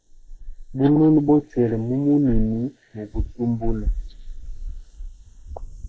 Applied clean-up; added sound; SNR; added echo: neural mask model Resemble Enhance denoiser.